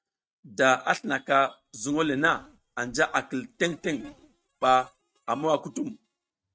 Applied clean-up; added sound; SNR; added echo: neural mask model RNNoise.